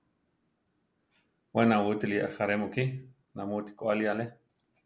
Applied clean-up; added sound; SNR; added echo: none; none; none; none.